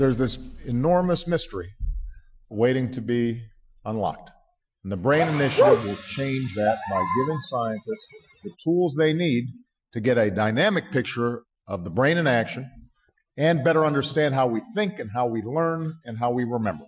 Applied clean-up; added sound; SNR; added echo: classical method Wiener filter.